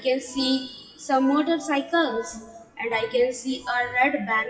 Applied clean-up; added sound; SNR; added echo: classical method WPE with log-MMSE.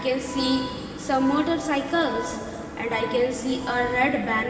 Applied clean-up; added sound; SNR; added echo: none; Organ; 13 dB; reverberation time 2.7 s.